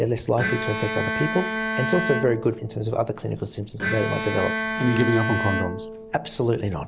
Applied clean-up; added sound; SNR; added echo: none; Bowed string instrument; 4 dB; none.